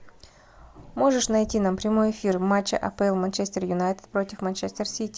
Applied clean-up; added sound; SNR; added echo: none; none; none; none.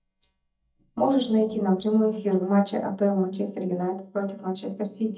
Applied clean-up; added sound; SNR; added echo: neural mask model DeepFilterNet 3.